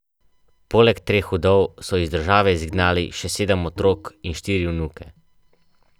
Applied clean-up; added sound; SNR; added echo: none; Bowed string instrument; 19 dB; none.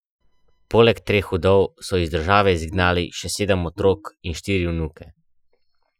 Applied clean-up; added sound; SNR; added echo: classical method Wiener filter.